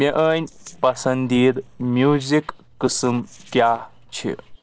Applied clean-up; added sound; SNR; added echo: neural separator model SepFormer DNS4.